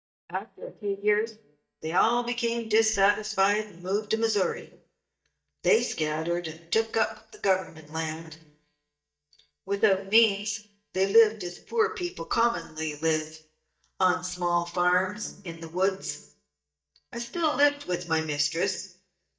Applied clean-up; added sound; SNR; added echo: neural mask model DeepFilterNet 3.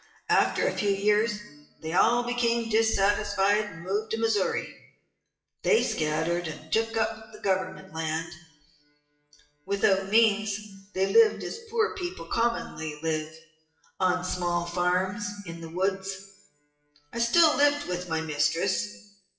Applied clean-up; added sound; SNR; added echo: classical method WPE with log-MMSE.